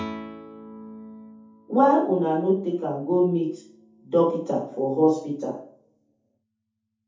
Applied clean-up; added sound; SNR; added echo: none; Guitar; 19 dB; reverberation time 0.5 s.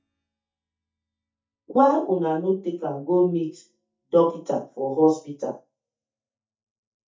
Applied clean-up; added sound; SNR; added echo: neural mask model DeepFilterNet 3.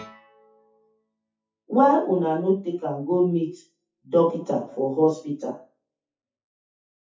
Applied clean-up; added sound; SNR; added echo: classical method WPE with log-MMSE.